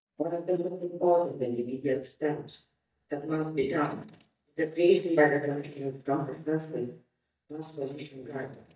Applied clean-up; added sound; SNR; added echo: neural mask model DeepFilterNet 3.